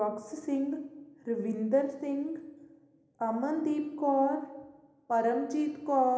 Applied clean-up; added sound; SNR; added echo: none; none; none; reverberation time 1.0 s.